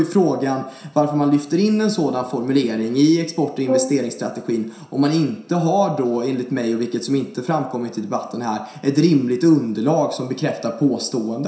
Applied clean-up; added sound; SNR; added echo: none; Brass instrument; 7 dB; reverberation time 0.7 s.